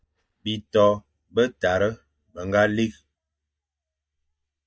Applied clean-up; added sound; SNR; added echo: neural mask model DeepFilterNet 3.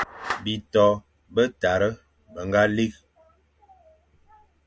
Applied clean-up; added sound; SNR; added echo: none; Clapping; 15 dB; none.